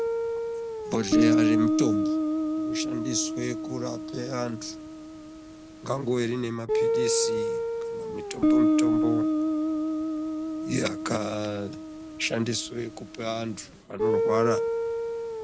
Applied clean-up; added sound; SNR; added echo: none; Guitar; -5 dB; none.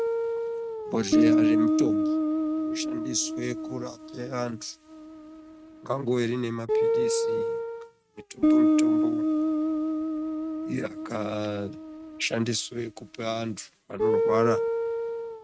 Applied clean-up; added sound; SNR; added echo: neural mask model RNNoise.